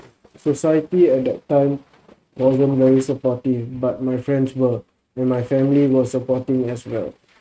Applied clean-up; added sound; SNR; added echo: neural mask model RNNoise.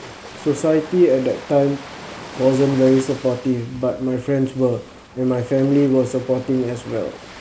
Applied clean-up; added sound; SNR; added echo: none; Ocean; 18 dB; none.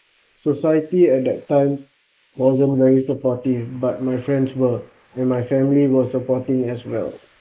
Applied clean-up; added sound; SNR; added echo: neural mask model Resemble Enhance denoiser.